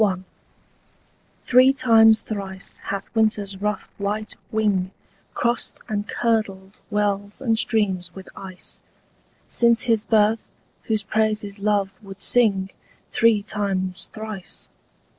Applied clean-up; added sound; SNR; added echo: neural separator model SepFormer DNS4.